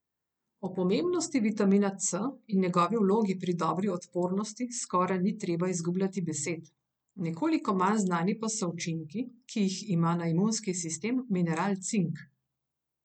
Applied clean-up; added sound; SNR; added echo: none; none; none; none.